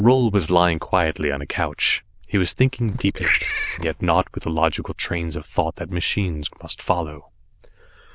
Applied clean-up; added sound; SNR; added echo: neural diffusion model UNIVERSE++.